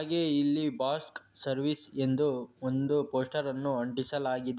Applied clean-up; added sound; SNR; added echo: none; none; none; none.